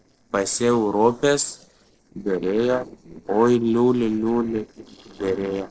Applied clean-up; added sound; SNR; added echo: neural separator model SepFormer DNS4.